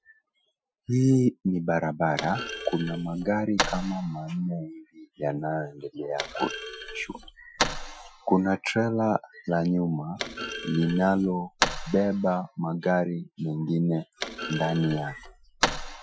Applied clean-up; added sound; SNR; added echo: classical method Wiener filter.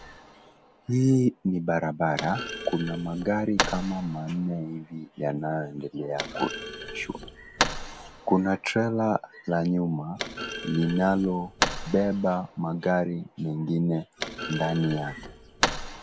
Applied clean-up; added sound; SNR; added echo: none; Thump, thud; 8 dB; none.